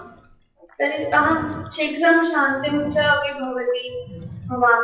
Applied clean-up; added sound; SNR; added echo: classical method WPE with log-MMSE.